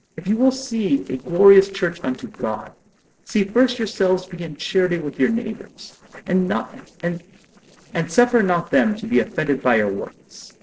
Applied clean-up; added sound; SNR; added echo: neural separator model SepFormer DNS4.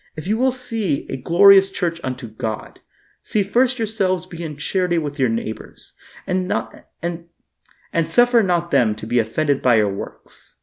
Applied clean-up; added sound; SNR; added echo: none; none; none; none.